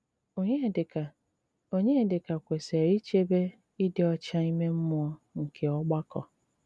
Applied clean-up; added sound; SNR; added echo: none; none; none; none.